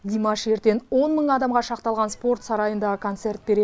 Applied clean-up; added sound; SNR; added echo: none; none; none; none.